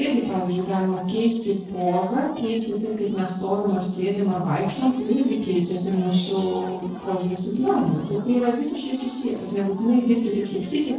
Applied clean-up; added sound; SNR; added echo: neural separator model SepFormer DNS4.